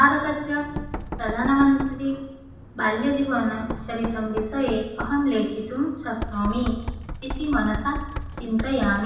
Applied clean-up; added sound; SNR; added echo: none; Knock; 9 dB; reverberation time 0.9 s.